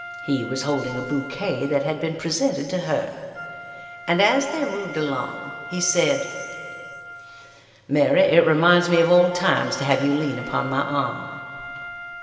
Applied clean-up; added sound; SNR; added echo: none; Wind instrument, woodwind instrument; 14 dB; reverberation time 2.3 s.